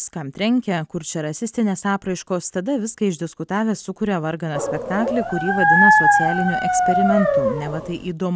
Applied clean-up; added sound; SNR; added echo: none; Dog; -5 dB; none.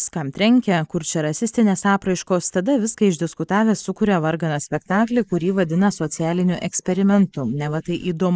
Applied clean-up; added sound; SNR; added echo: neural mask model Resemble Enhance denoiser.